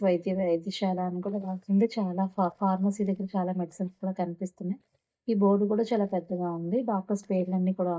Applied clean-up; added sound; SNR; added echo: neural mask model DeepFilterNet 3.